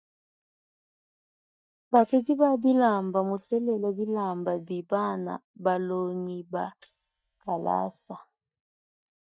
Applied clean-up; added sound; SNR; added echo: neural mask model DeepFilterNet 3.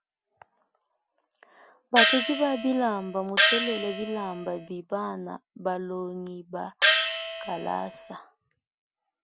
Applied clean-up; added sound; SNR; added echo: none; Gong; -5 dB; none.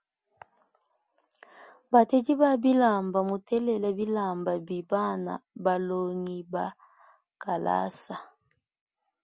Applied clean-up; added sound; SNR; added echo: none; none; none; none.